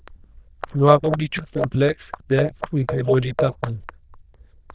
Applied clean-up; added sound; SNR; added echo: neural diffusion model UNIVERSE++.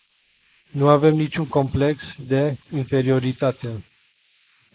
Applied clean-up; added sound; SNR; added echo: neural mask model Resemble Enhance denoiser.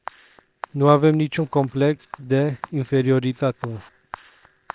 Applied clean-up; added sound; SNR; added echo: neural separator model SepFormer WHAM!.